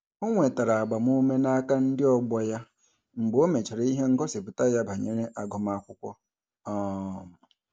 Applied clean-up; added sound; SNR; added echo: none; none; none; none.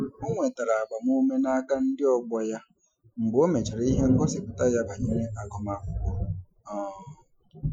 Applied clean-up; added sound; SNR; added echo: classical method Wiener filter.